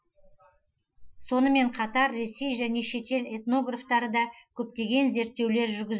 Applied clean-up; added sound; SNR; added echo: classical method Wiener filter.